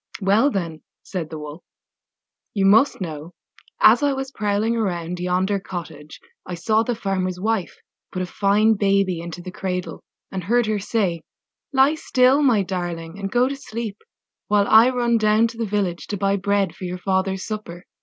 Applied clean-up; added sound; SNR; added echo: none; none; none; none.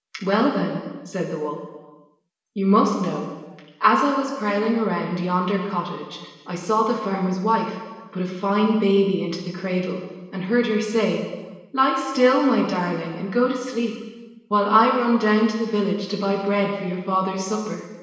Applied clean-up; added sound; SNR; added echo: none; none; none; reverberation time 1.2 s.